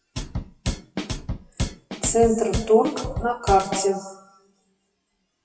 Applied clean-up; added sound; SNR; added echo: classical method WPE with log-MMSE.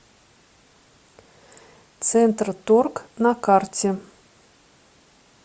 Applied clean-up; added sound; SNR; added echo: none; none; none; none.